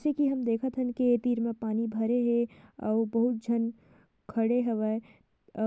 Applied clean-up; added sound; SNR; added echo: none; none; none; none.